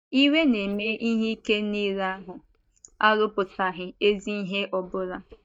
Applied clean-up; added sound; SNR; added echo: neural mask model DeepFilterNet 3.